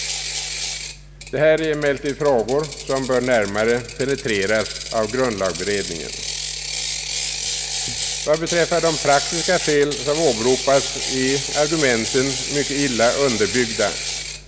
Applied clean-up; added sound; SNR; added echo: none; Ratchet, pawl; 6 dB; none.